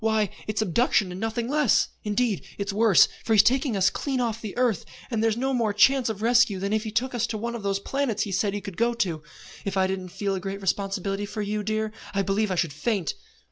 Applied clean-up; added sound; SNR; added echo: none; none; none; none.